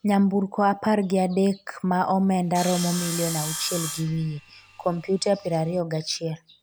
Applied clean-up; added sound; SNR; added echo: none; Sawing; 11 dB; none.